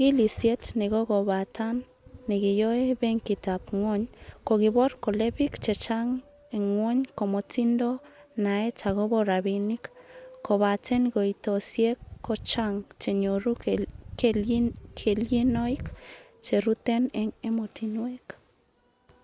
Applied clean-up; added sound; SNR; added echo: none; none; none; none.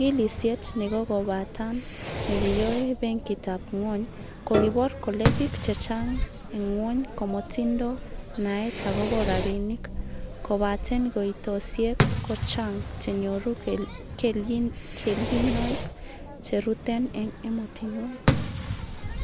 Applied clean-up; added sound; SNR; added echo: none; Fireworks + Piano; 3 dB; none.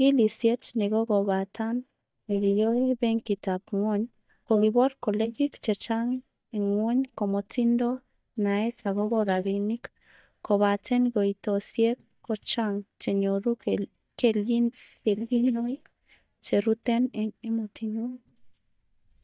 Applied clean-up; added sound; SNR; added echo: neural mask model DeepFilterNet 3.